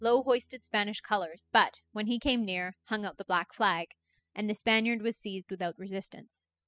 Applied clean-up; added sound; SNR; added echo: classical method spectral subtraction.